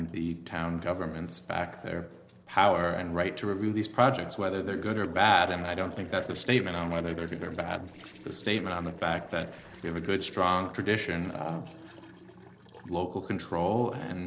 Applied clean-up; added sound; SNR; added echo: neural separator model SepFormer DNS4.